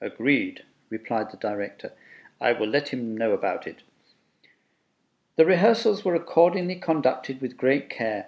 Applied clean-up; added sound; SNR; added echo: none; none; none; none.